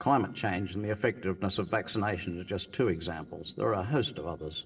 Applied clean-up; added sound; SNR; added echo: neural separator model SepFormer DNS4.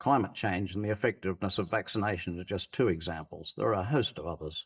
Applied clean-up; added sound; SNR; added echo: neural mask model DeepFilterNet 3.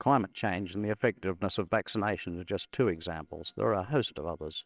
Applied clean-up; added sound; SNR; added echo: neural separator model SepFormer WHAMR!.